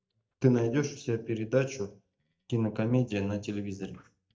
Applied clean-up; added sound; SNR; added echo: neural mask model DeepFilterNet 3.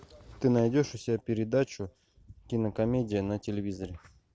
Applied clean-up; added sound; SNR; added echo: none; none; none; none.